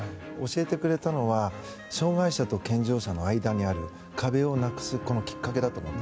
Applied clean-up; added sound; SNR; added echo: none; none; none; none.